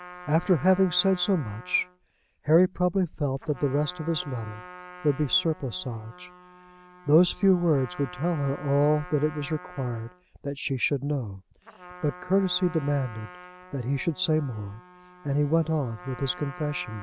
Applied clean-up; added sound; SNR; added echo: none; Trumpet; 18 dB; none.